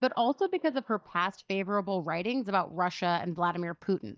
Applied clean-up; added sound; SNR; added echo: neural mask model DeepFilterNet 3.